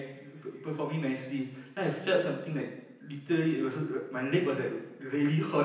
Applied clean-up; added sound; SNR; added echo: none; none; none; reverberation time 0.9 s.